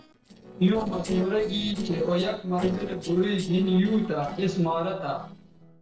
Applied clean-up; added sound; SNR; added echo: neural separator model SepFormer DNS4.